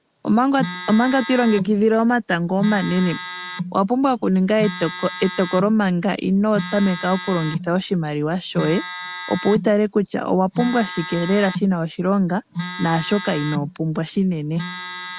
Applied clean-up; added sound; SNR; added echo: none; Telephone; 12 dB; none.